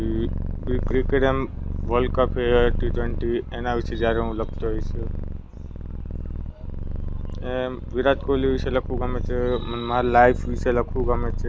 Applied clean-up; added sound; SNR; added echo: none; Purr; 2 dB; none.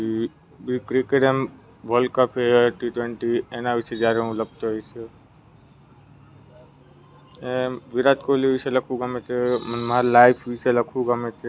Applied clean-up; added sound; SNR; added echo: none; none; none; none.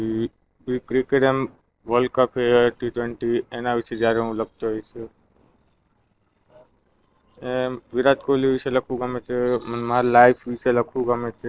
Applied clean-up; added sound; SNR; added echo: neural separator model SepFormer DNS4.